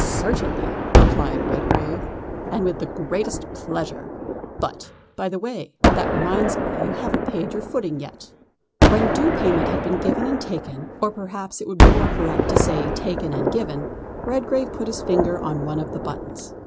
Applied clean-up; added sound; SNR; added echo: none; Gunshot, gunfire; -5 dB; none.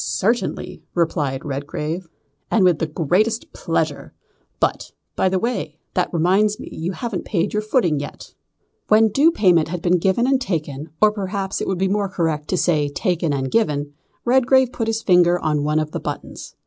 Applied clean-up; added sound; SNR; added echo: none; none; none; none.